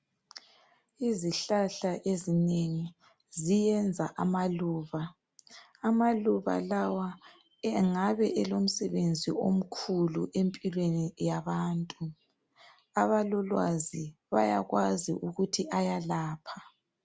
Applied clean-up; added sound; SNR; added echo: none; none; none; none.